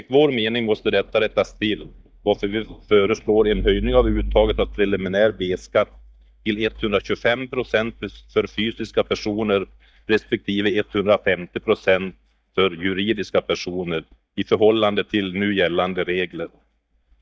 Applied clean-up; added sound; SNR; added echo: neural mask model DeepFilterNet 3.